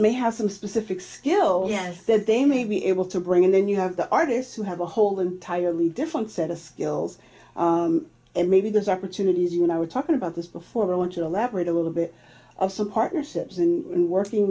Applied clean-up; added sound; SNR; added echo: none; none; none; none.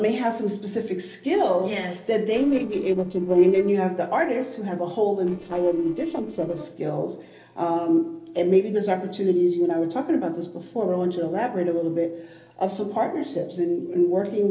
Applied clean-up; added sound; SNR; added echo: neural separator model SepFormer DNS4.